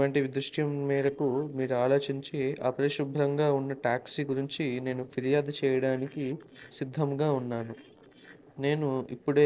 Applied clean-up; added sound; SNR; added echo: neural separator model SepFormer DNS4.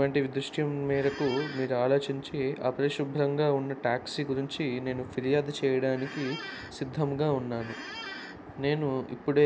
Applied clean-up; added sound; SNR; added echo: none; Squeak; 13 dB; none.